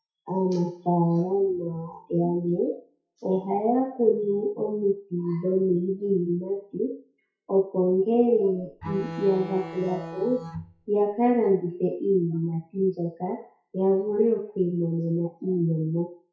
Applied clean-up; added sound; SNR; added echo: classical method WPE with log-MMSE.